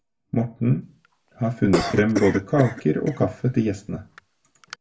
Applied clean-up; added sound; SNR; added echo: none; Cough; 9 dB; reverberation time 0.2 s.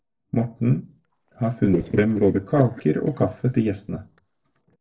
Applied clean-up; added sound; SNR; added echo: neural separator model SepFormer DNS4.